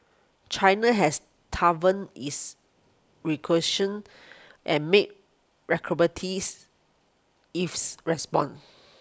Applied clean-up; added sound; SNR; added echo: none; none; none; none.